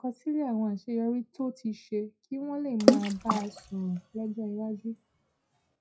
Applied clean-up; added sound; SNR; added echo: classical method WPE with log-MMSE.